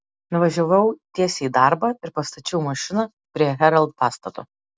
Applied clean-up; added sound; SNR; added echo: none; none; none; none.